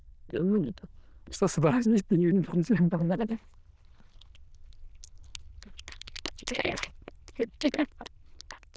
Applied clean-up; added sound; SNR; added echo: neural diffusion model UNIVERSE++.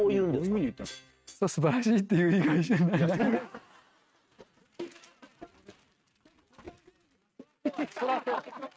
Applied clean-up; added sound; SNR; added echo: neural mask model RNNoise.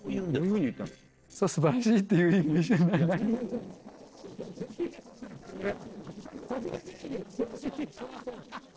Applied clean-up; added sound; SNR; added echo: neural separator model SepFormer DNS4.